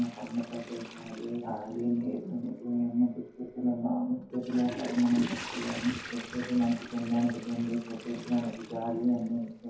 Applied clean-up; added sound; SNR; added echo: none; Toilet flush / Water; 13 dB; reverberation time 0.5 s.